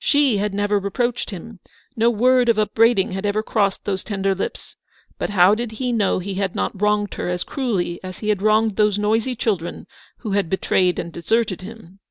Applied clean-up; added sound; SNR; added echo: none; none; none; none.